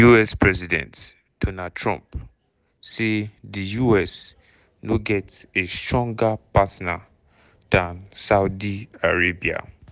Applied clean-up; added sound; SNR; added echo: none; none; none; none.